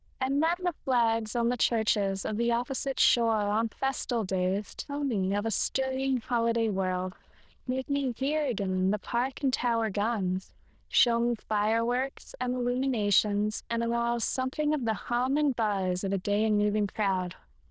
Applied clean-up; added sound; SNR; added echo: neural diffusion model UNIVERSE++.